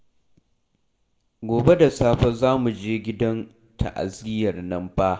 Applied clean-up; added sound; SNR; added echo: none; none; none; reverberation time 0.4 s.